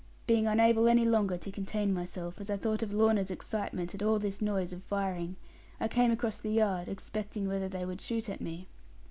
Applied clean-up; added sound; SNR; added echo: none; none; none; none.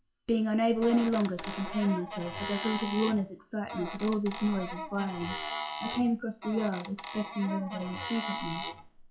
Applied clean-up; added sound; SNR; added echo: classical method WPE with log-MMSE.